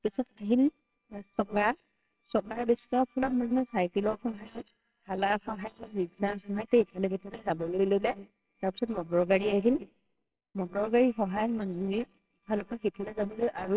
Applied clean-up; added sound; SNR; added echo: neural separator model SepFormer WHAMR!.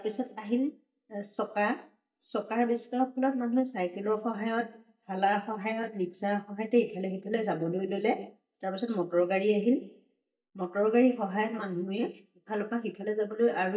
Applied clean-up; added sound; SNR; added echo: neural mask model DeepFilterNet 3.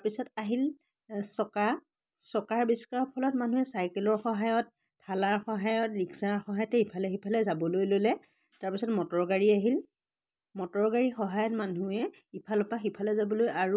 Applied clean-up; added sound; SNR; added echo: none; none; none; none.